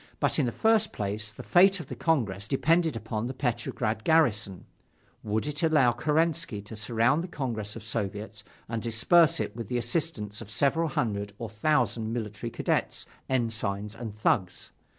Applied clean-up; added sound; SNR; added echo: none; none; none; none.